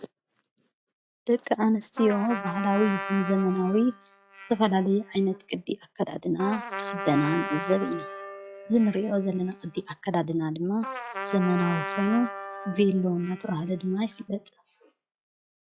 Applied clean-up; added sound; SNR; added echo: classical method log-MMSE.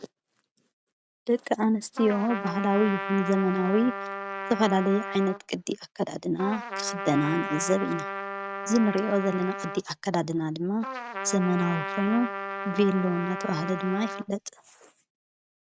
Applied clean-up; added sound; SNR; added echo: none; Trumpet; 7 dB; none.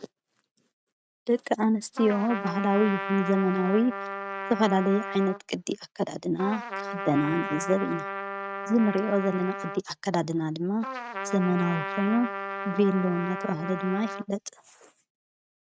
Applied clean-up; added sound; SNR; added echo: neural mask model RNNoise.